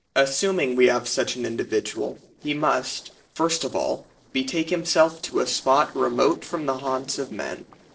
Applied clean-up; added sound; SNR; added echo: neural separator model SepFormer DNS4.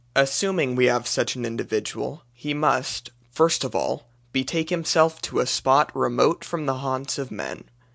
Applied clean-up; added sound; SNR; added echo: none; none; none; none.